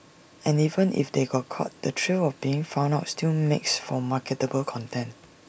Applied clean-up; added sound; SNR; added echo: none; none; none; none.